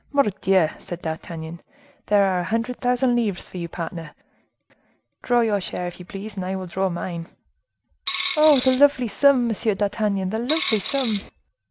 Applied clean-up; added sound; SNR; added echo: none; Coin (dropping); 6 dB; none.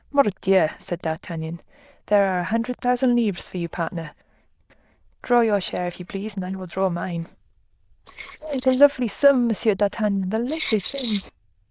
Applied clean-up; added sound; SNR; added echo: neural diffusion model UNIVERSE++.